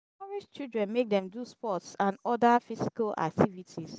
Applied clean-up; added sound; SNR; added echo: none; none; none; none.